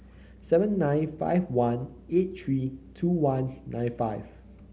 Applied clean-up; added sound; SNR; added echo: none; none; none; none.